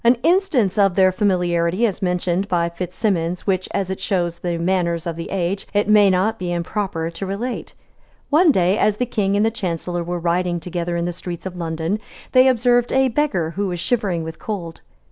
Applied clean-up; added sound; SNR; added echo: none; none; none; none.